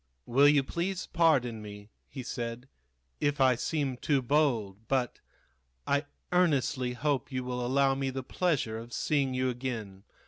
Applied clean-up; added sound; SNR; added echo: none; none; none; none.